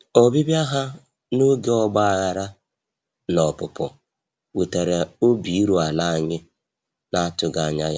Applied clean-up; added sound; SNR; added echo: none; none; none; none.